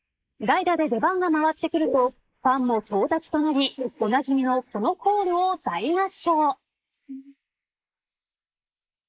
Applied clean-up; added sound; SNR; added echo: neural mask model Resemble Enhance denoiser.